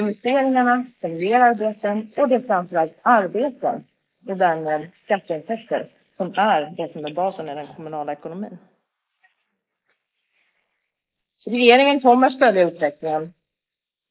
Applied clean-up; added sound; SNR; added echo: neural mask model Resemble Enhance denoiser.